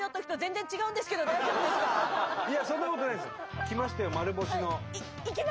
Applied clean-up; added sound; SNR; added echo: none; Trumpet; 14 dB; none.